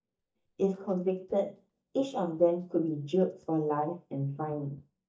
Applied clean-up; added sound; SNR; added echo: neural mask model DeepFilterNet 3.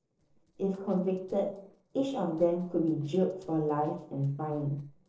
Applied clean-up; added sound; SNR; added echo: neural separator model SepFormer DNS4.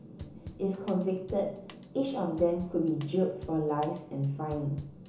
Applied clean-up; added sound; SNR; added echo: none; Drum / Drum kit; 18 dB; reverberation time 0.7 s.